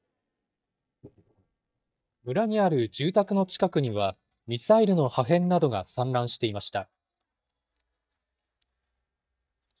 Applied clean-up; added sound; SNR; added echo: neural mask model DeepFilterNet 3.